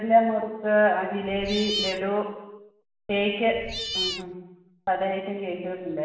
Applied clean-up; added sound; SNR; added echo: none; Cat; 6 dB; reverberation time 1.0 s.